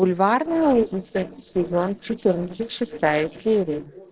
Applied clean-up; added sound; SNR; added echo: neural separator model SepFormer DNS4.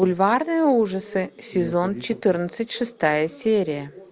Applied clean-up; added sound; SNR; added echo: none; none; none; none.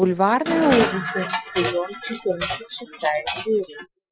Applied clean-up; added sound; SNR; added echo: classical method Wiener filter.